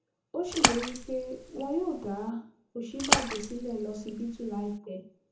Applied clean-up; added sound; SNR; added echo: none; Splash, splatter; -2 dB; reverberation time 0.6 s.